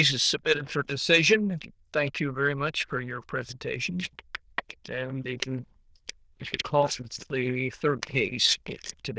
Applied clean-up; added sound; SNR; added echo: neural diffusion model UNIVERSE++.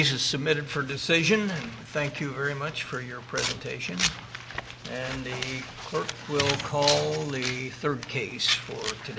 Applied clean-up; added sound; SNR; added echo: none; Animal; 14 dB; none.